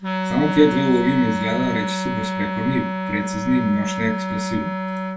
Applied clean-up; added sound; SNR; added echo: none; Wind instrument, woodwind instrument; 3 dB; reverberation time 0.2 s.